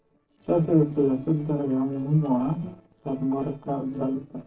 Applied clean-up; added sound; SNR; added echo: neural separator model SepFormer DNS4.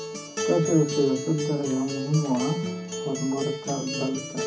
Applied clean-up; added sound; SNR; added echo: none; Acoustic guitar; 5 dB; reverberation time 0.4 s.